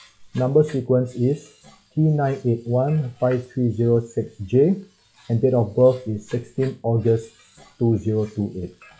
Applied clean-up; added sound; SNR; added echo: classical method log-MMSE.